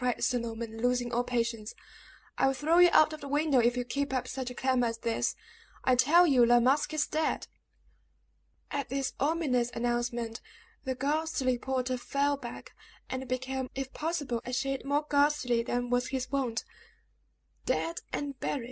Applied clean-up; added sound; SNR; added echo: none; none; none; none.